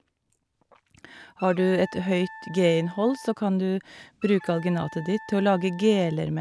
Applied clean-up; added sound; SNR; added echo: none; Wind instrument, woodwind instrument; 19 dB; none.